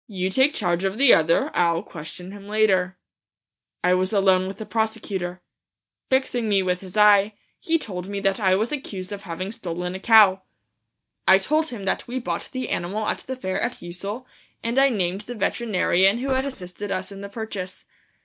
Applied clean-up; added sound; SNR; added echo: neural mask model DeepFilterNet 3.